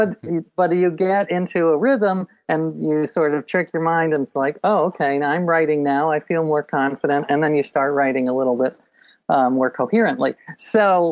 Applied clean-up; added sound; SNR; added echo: none; none; none; none.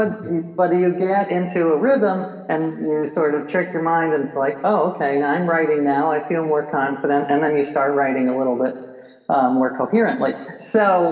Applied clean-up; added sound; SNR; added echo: none; none; none; reverberation time 1.3 s.